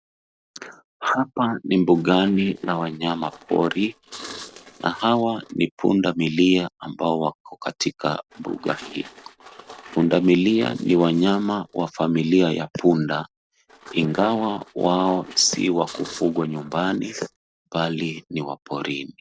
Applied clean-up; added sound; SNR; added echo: neural separator model SepFormer DNS4.